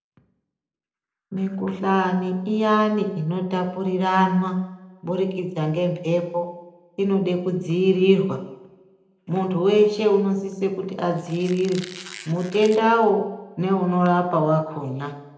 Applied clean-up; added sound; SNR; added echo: none; Squeak; 19 dB; reverberation time 0.7 s.